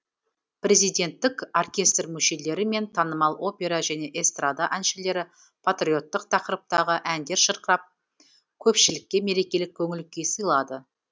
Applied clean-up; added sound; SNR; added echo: none; none; none; none.